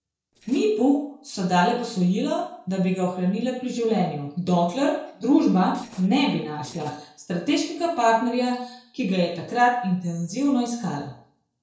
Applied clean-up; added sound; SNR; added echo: neural separator model SepFormer DNS4.